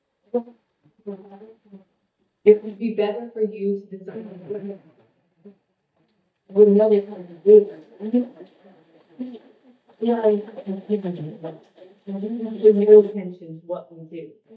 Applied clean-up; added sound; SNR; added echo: neural mask model DeepFilterNet 3.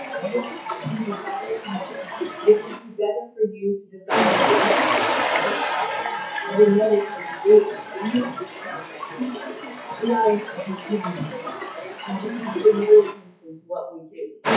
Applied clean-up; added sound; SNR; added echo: classical method WPE with log-MMSE.